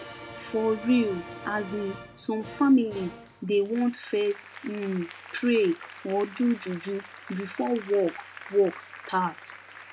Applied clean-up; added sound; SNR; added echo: none; Applause; 16 dB; none.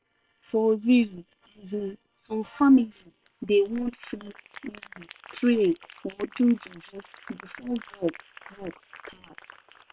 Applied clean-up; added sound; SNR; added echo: neural separator model SepFormer WHAM!.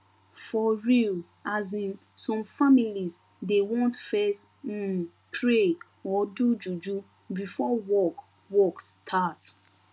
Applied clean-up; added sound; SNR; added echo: none; none; none; none.